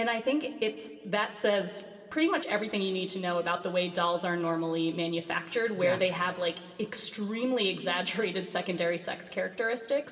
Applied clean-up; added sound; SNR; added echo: none; none; none; reverberation time 1.7 s.